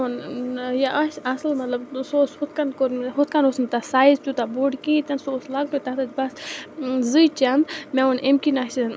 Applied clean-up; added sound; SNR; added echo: none; none; none; none.